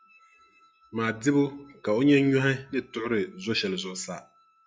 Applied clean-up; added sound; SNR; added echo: classical method log-MMSE.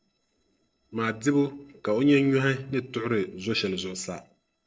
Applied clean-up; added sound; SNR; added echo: neural separator model SepFormer DNS4.